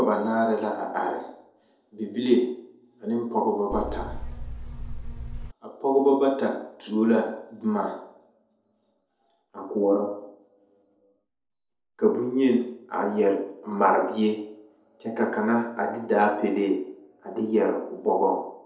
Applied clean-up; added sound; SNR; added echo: none; Buzz; 7 dB; reverberation time 2.0 s.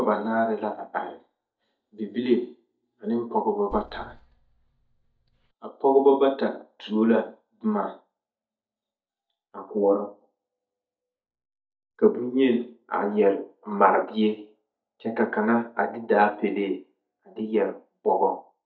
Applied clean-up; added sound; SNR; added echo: neural mask model DeepFilterNet 3.